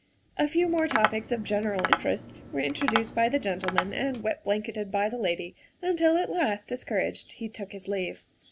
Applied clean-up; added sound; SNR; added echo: none; Tap; 3 dB; none.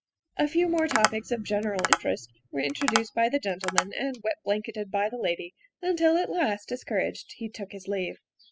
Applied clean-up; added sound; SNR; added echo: classical method spectral subtraction.